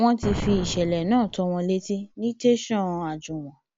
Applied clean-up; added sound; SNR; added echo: none; Explosion; 9 dB; none.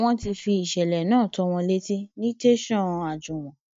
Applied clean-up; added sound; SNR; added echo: neural mask model DeepFilterNet 3.